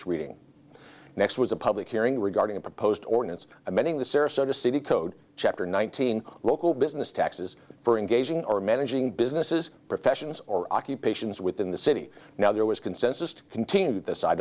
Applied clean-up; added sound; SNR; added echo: none; none; none; none.